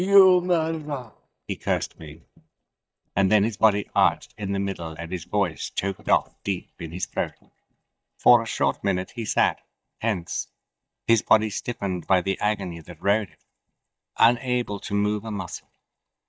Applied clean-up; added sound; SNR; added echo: neural mask model DeepFilterNet 3.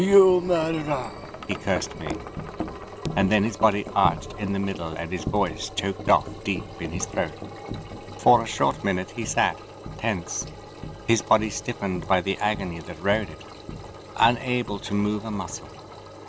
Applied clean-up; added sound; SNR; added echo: none; Engine + Wind chime; 11 dB; none.